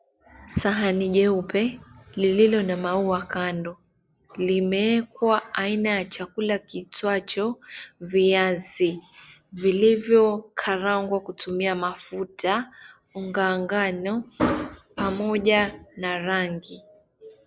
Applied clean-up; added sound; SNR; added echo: none; none; none; none.